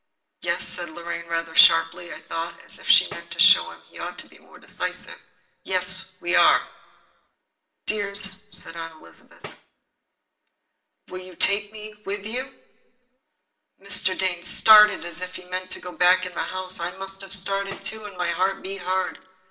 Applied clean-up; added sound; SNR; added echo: none; Tambourine; 12 dB; reverberation time 0.8 s.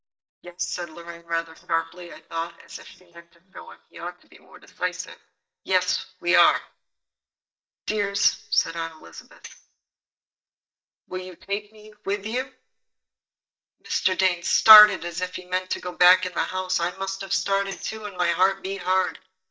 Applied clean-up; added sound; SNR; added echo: neural mask model DeepFilterNet 3.